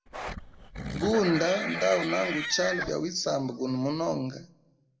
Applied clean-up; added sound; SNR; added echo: none; Livestock, farm animals, working animals; 5 dB; reverberation time 0.4 s.